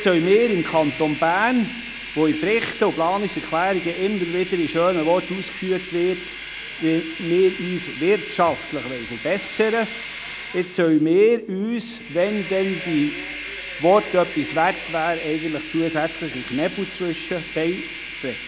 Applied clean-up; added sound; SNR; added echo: none; Train; 11 dB; none.